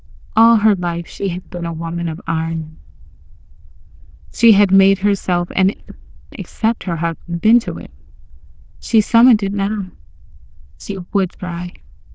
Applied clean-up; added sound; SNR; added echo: neural diffusion model UNIVERSE++.